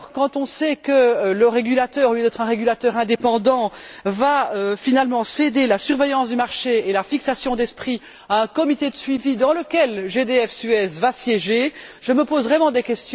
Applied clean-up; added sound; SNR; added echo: none; none; none; none.